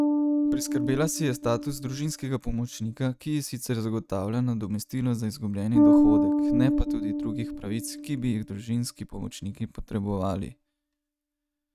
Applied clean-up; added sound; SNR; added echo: neural mask model RNNoise.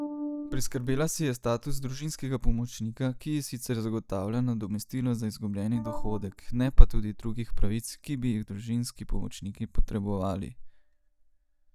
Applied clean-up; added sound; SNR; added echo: neural mask model DeepFilterNet 3.